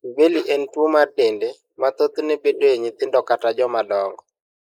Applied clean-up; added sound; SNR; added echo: neural mask model Resemble Enhance denoiser.